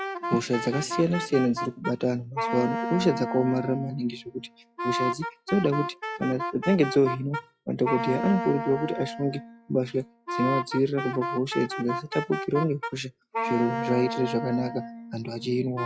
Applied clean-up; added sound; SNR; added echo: classical method log-MMSE.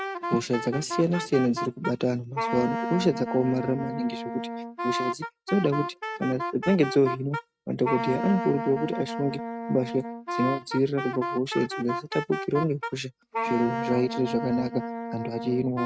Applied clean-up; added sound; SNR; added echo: neural mask model RNNoise.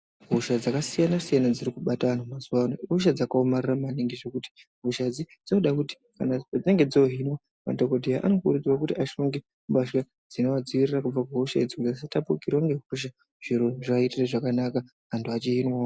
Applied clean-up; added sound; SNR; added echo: none; none; none; none.